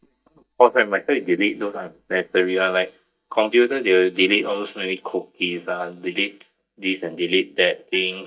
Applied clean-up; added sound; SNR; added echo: neural mask model DeepFilterNet 3.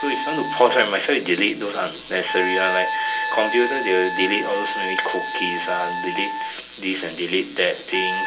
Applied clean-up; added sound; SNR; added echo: none; Wind instrument, woodwind instrument; 5 dB; reverberation time 0.2 s.